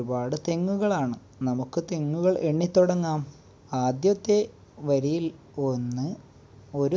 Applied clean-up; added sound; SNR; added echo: none; none; none; none.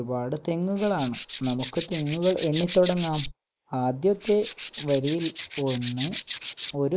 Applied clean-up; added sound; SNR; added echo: neural mask model Resemble Enhance denoiser.